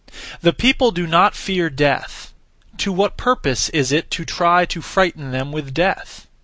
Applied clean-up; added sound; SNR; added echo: none; none; none; none.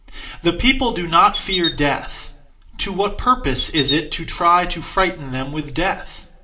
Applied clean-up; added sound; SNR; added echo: none; Chirp, tweet; 8 dB; reverberation time 0.5 s.